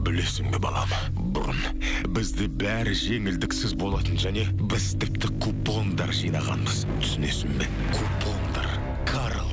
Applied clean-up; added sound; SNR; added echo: none; none; none; none.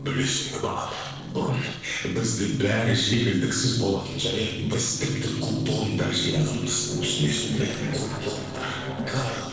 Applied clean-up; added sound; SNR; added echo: neural separator model SepFormer DNS4.